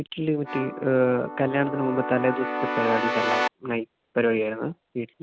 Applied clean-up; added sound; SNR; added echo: none; Keyboard (musical); 3 dB; none.